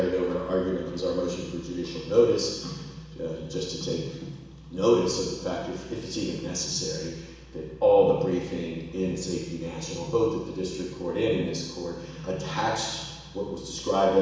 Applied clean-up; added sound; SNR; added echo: none; none; none; reverberation time 1.1 s.